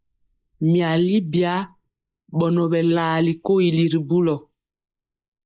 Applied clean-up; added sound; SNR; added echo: neural mask model Resemble Enhance denoiser.